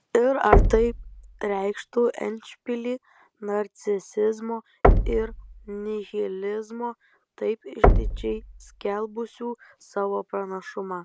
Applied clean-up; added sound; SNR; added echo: none; Knock; -2 dB; none.